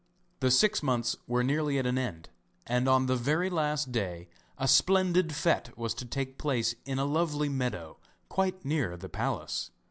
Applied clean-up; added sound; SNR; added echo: none; none; none; none.